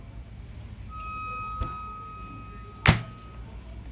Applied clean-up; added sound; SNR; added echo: none; Wind instrument, woodwind instrument; 9 dB; none.